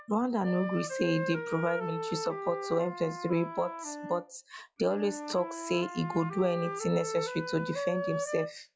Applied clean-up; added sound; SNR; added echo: classical method log-MMSE.